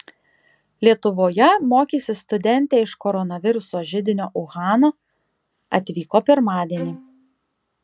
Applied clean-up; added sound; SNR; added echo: none; Bowed string instrument; 16 dB; none.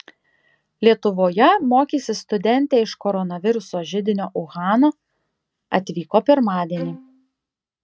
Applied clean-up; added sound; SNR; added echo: neural mask model RNNoise.